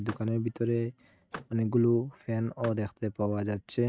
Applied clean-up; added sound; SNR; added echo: neural mask model RNNoise.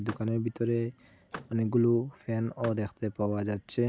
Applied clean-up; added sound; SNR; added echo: none; Vehicle; 19 dB; none.